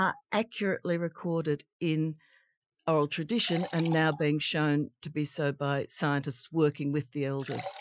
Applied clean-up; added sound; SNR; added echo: classical method Wiener filter.